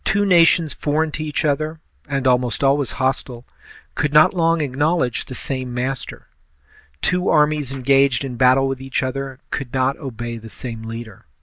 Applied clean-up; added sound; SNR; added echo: none; none; none; none.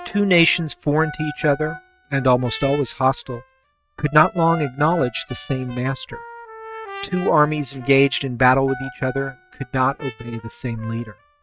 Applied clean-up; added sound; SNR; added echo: neural mask model RNNoise.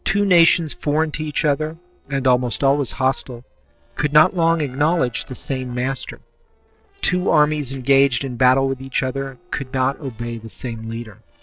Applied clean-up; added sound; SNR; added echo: neural separator model SepFormer DNS4.